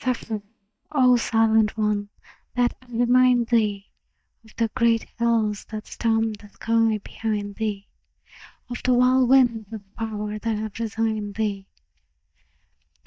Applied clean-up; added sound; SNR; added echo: neural mask model DeepFilterNet 3.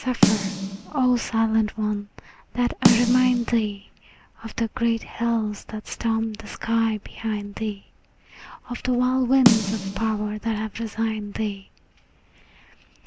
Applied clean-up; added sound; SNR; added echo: none; Snare drum; 2 dB; none.